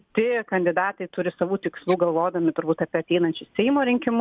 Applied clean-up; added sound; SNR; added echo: none; none; none; none.